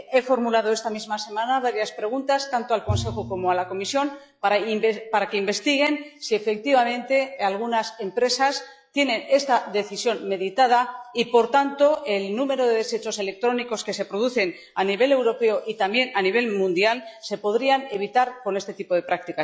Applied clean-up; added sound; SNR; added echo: classical method log-MMSE.